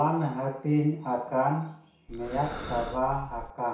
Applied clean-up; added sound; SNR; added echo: none; Breathing; 10 dB; reverberation time 0.6 s.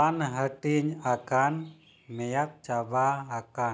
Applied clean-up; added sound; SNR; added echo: none; none; none; none.